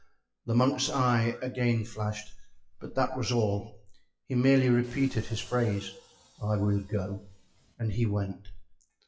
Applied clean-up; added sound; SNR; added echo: classical method WPE with log-MMSE.